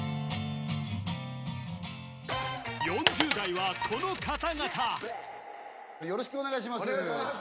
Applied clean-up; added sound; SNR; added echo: none; Coin (dropping); -1 dB; none.